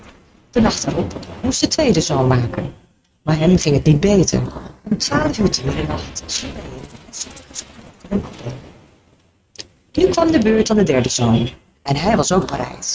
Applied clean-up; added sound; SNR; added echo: neural mask model RNNoise.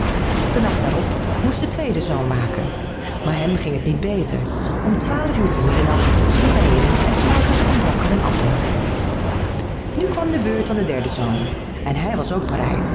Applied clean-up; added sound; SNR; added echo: none; Aircraft; -4 dB; none.